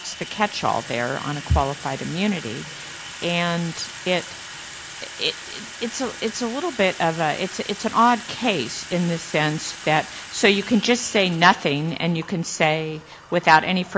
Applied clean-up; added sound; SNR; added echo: none; Sink (filling or washing) / Water tap, faucet; 14 dB; none.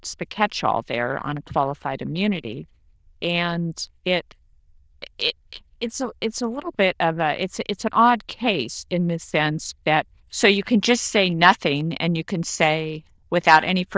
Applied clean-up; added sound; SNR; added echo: neural diffusion model UNIVERSE++.